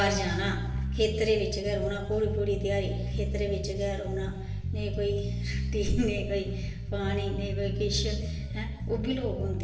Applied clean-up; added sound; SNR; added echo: none; Bass guitar; 1 dB; reverberation time 1.0 s.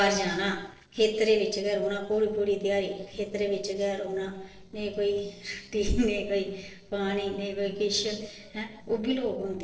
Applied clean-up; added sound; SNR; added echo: neural separator model SepFormer DNS4.